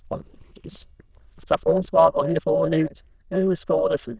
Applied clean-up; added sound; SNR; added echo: neural diffusion model UNIVERSE++.